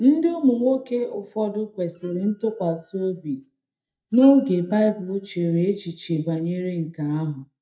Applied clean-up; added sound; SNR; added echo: neural mask model DeepFilterNet 3.